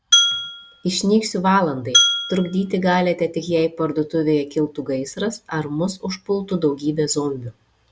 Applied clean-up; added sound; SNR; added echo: none; Glass; 0 dB; none.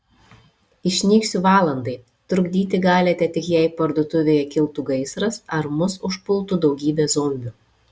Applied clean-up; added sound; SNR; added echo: none; none; none; none.